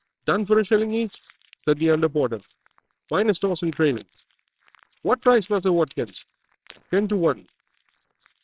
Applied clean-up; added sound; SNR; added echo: neural separator model SepFormer WHAMR!.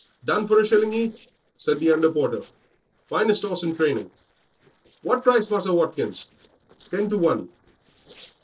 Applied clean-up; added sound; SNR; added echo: neural separator model SepFormer DNS4.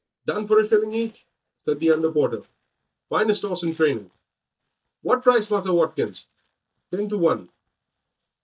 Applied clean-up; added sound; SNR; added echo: neural mask model DeepFilterNet 3.